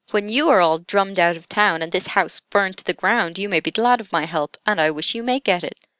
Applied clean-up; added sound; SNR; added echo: none; none; none; none.